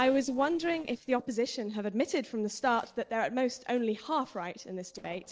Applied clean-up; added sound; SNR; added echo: neural separator model SepFormer DNS4.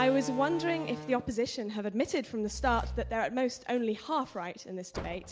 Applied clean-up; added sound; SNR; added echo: none; Slam; 11 dB; none.